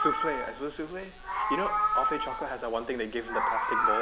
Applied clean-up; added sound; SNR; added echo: none; Meow; -3 dB; none.